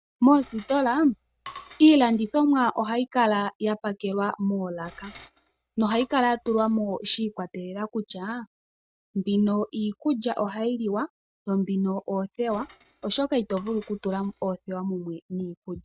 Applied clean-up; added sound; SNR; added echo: neural mask model RNNoise.